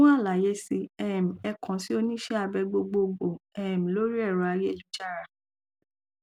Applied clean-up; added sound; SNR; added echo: none; none; none; none.